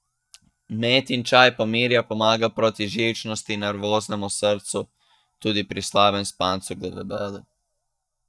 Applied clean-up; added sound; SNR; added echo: neural mask model DeepFilterNet 3.